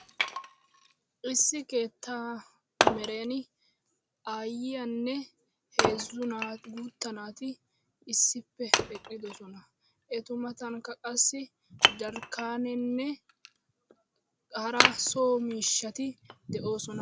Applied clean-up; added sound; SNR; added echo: none; Wood; 1 dB; none.